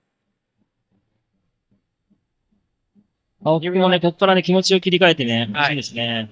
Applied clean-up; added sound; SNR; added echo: neural mask model DeepFilterNet 3.